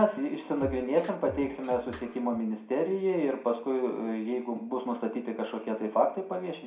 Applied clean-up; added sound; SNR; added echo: none; Drum kit; 15 dB; reverberation time 0.5 s.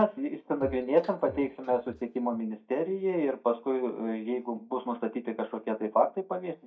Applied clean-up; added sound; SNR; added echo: neural mask model DeepFilterNet 3.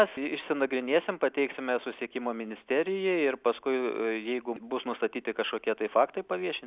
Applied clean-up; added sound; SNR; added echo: none; none; none; none.